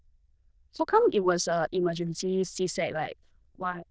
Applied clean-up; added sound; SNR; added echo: neural diffusion model UNIVERSE++.